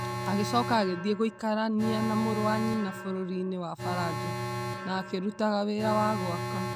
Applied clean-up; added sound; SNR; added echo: none; Alarm; 5 dB; none.